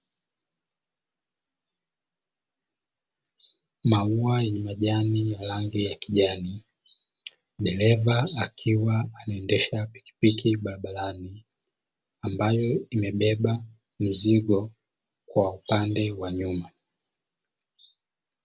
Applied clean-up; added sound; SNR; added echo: none; none; none; none.